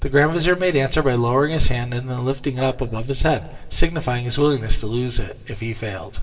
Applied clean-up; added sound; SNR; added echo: neural separator model SepFormer DNS4.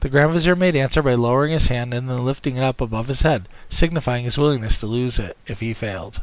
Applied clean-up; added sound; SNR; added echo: none; none; none; none.